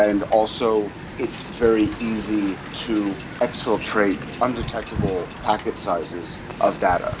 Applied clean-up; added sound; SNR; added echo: none; Wind; 10 dB; none.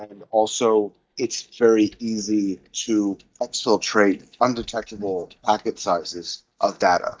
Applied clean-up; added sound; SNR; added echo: neural mask model DeepFilterNet 3.